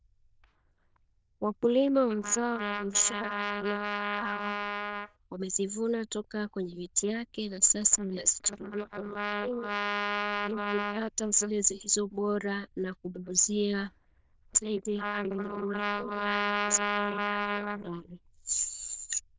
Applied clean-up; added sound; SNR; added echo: neural diffusion model UNIVERSE++.